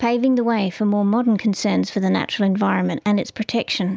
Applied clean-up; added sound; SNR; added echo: none; none; none; none.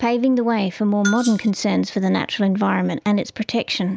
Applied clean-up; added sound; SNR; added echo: none; Bell + Rattle (instrument); 15 dB; none.